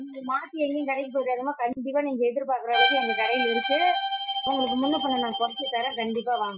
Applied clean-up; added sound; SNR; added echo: classical method Wiener filter.